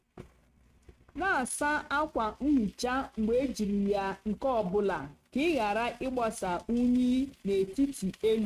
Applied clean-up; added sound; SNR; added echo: neural mask model RNNoise.